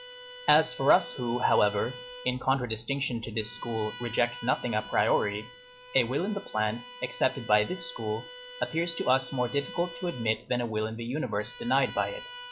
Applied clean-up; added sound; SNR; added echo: none; Bowed string instrument; 16 dB; none.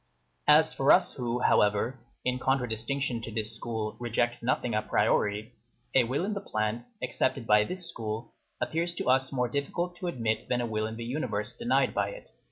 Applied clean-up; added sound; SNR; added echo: none; none; none; none.